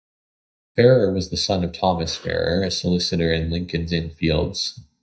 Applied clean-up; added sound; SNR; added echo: neural mask model DeepFilterNet 3.